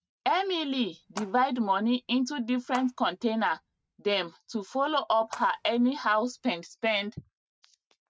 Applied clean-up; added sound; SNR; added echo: neural mask model RNNoise.